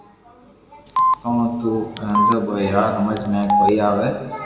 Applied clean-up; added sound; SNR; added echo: none; Telephone; 1 dB; reverberation time 1.6 s.